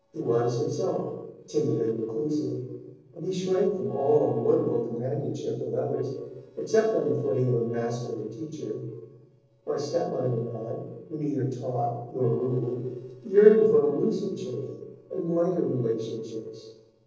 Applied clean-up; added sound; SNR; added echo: neural separator model SepFormer DNS4.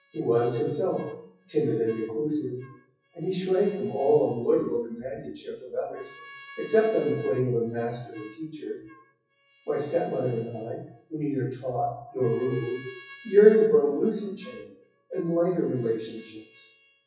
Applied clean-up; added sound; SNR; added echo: classical method WPE with log-MMSE.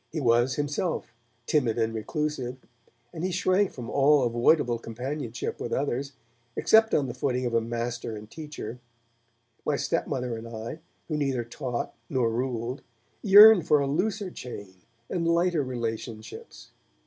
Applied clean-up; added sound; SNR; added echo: none; none; none; none.